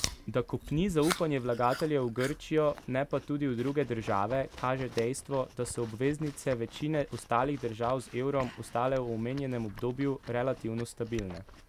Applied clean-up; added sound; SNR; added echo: none; Chewing, mastication; 14 dB; none.